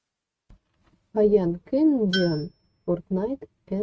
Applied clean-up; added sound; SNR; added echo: neural mask model RNNoise.